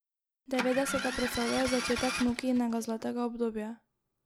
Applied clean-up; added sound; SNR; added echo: none; Engine starting; 5 dB; none.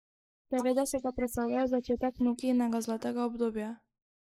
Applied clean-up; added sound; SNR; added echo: neural mask model Resemble Enhance denoiser.